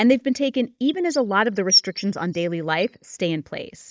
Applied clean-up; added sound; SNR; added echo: neural mask model DeepFilterNet 3.